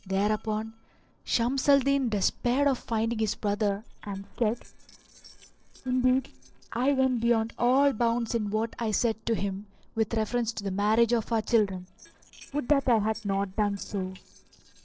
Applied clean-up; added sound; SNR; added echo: neural separator model SepFormer DNS4.